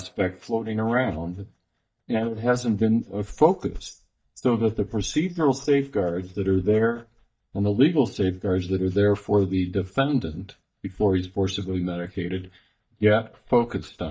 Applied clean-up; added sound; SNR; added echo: neural mask model DeepFilterNet 3.